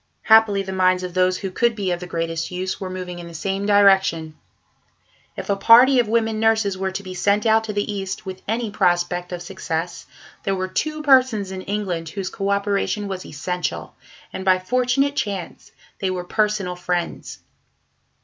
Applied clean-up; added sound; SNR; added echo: none; none; none; none.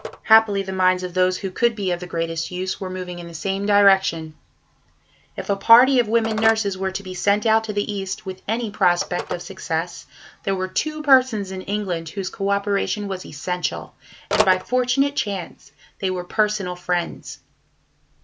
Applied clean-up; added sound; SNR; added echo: none; Telephone; 14 dB; none.